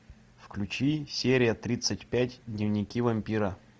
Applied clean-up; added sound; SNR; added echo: none; none; none; none.